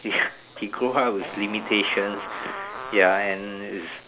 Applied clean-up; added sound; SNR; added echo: none; Fart; 11 dB; none.